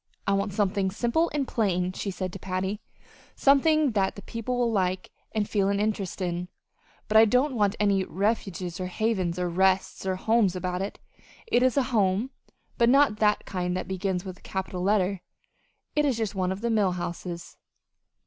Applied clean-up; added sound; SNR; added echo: none; none; none; none.